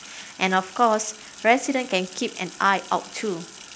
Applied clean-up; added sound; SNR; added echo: none; Sink (filling or washing); 18 dB; none.